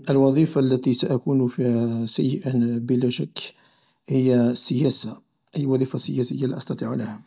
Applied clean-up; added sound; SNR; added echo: none; none; none; none.